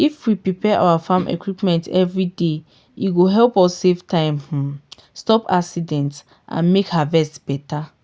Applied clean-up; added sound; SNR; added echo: none; none; none; none.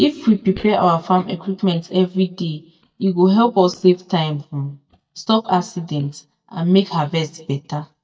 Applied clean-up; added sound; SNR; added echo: neural mask model DeepFilterNet 3.